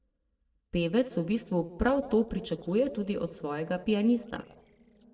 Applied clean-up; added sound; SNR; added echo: neural separator model SepFormer DNS4.